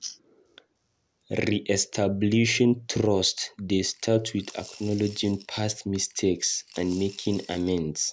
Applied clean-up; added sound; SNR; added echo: none; Coin (dropping) / Glass; 17 dB; none.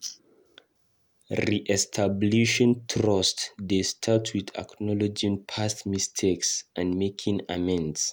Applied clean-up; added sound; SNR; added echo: none; none; none; none.